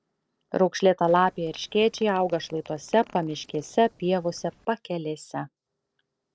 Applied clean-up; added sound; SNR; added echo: neural separator model SepFormer DNS4.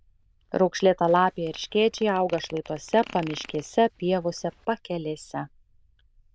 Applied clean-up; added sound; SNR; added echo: neural diffusion model UNIVERSE++.